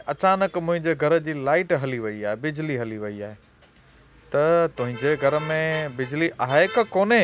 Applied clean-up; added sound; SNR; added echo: none; none; none; none.